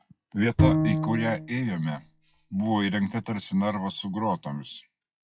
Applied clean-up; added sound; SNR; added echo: classical method log-MMSE.